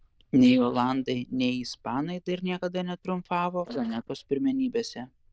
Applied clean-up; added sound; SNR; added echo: neural diffusion model UNIVERSE++.